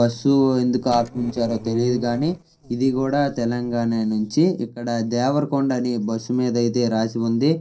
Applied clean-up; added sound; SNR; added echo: neural separator model SepFormer DNS4.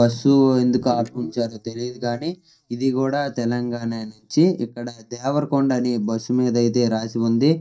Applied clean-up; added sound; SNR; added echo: neural mask model DeepFilterNet 3.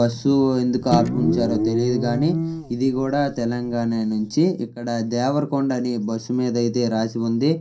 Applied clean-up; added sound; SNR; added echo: none; Guitar; 4 dB; reverberation time 0.3 s.